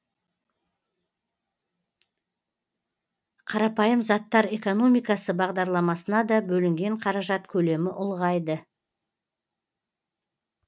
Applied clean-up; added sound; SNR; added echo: none; none; none; none.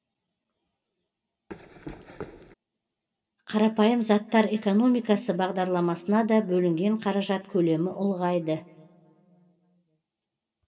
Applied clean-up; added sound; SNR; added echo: none; Run; 15 dB; reverberation time 1.3 s.